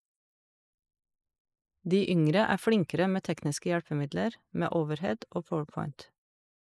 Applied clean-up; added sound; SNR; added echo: neural mask model Resemble Enhance denoiser.